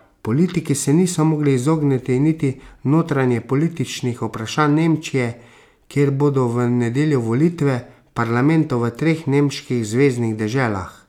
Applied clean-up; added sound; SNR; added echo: none; none; none; none.